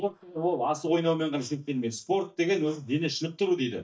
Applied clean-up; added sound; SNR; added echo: neural mask model DeepFilterNet 3.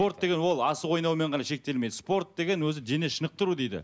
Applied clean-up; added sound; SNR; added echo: none; none; none; none.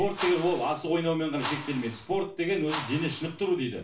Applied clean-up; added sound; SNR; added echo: none; Whoosh, swoosh, swish; 11 dB; reverberation time 0.3 s.